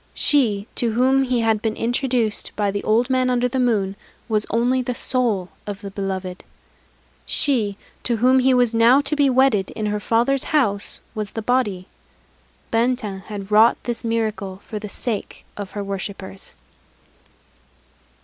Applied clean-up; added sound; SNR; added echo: none; none; none; none.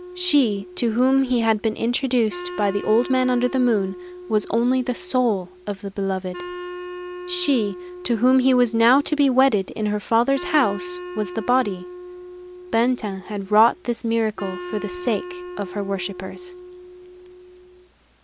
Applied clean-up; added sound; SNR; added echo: none; Wind instrument, woodwind instrument; 14 dB; none.